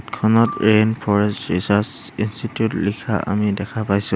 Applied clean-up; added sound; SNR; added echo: none; Marimba, xylophone; 20 dB; none.